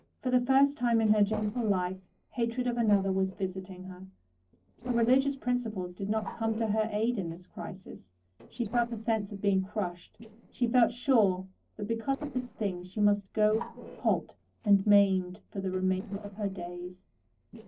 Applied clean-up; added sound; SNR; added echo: neural separator model SepFormer DNS4.